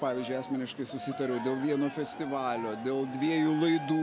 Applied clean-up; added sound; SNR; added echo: none; Cheering; 12 dB; none.